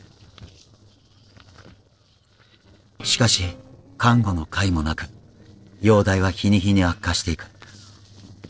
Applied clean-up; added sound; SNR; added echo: neural separator model SepFormer DNS4.